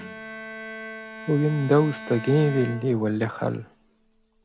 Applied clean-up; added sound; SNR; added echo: none; Bowed string instrument; 14 dB; none.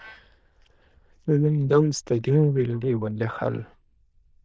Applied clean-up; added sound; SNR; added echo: neural diffusion model UNIVERSE++.